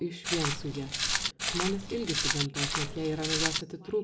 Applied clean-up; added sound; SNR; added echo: none; Walk, footsteps; -2 dB; reverberation time 0.4 s.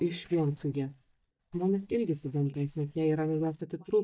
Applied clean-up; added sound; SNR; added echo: neural mask model DeepFilterNet 3.